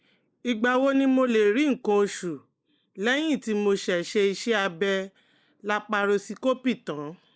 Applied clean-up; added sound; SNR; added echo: neural mask model Resemble Enhance denoiser.